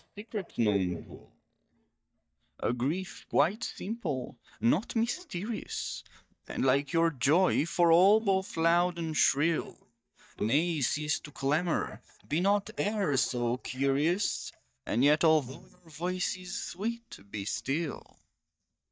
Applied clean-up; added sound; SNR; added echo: neural mask model DeepFilterNet 3.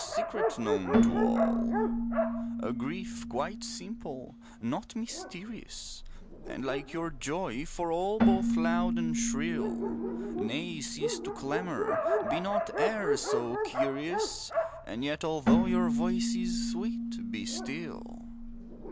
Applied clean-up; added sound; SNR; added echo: none; Dog + Keyboard (musical); -5 dB; none.